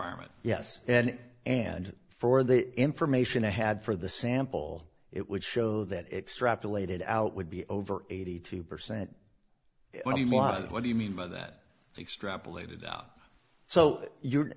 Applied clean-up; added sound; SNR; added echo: none; none; none; none.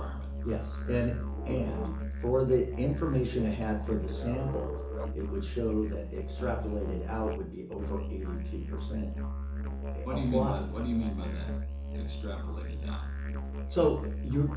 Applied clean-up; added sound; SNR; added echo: none; Musical instrument; 2 dB; reverberation time 0.7 s.